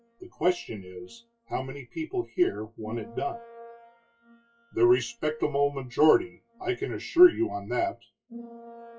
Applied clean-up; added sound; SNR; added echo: classical method WPE with log-MMSE.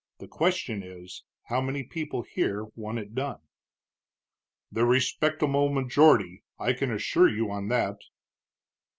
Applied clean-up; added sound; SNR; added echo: none; none; none; none.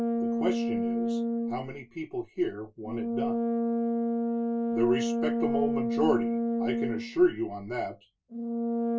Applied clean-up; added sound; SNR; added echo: none; Brass instrument; -3 dB; reverberation time 0.1 s.